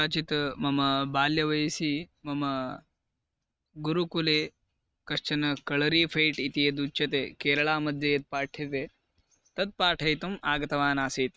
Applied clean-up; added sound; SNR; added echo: neural mask model RNNoise.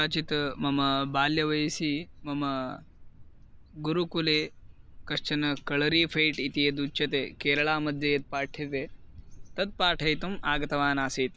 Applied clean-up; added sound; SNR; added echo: none; Thunder; 14 dB; none.